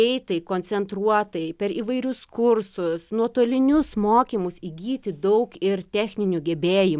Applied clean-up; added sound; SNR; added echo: none; none; none; none.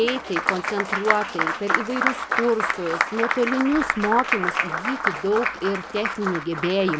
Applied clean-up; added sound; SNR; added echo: none; Applause; 1 dB; none.